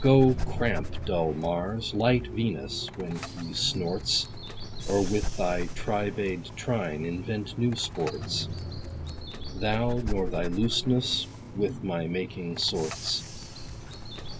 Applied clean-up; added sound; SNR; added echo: none; Bus / Engine + Dog; 6 dB; none.